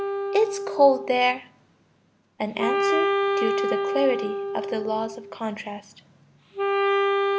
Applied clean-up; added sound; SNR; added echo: none; Wind instrument, woodwind instrument; 0 dB; none.